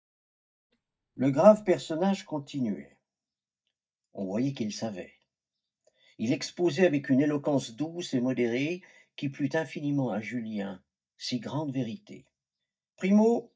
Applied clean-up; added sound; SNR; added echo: neural mask model DeepFilterNet 3.